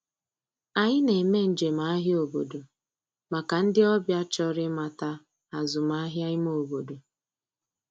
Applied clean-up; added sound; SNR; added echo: none; none; none; none.